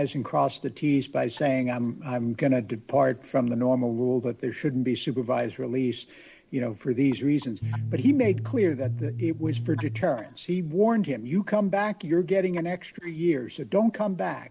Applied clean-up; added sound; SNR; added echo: none; Bass guitar; 5 dB; none.